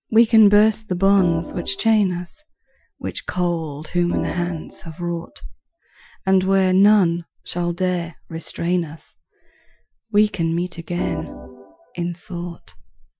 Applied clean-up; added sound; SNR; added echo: classical method Wiener filter.